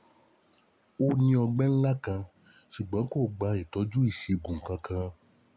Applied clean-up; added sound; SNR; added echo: none; none; none; none.